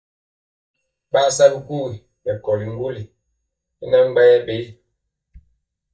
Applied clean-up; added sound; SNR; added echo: neural mask model DeepFilterNet 3.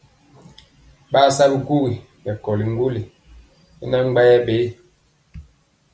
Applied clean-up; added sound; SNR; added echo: none; none; none; none.